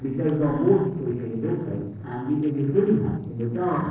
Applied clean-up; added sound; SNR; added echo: neural separator model SepFormer DNS4.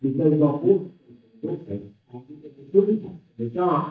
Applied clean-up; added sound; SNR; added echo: neural mask model DeepFilterNet 3.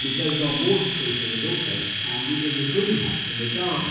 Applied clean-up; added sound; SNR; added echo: none; Domestic sounds, home sounds; 0 dB; reverberation time 1.1 s.